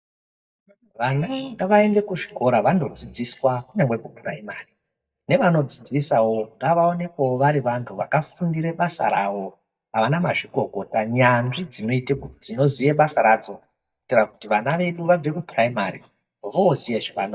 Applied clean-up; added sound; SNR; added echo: neural mask model DeepFilterNet 3.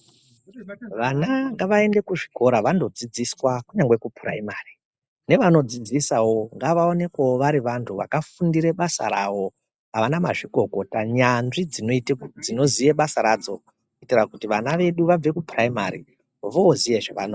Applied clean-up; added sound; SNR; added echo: none; none; none; none.